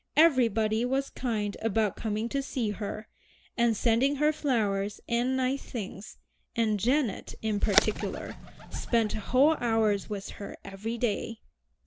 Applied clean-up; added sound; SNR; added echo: none; Bird; 7 dB; none.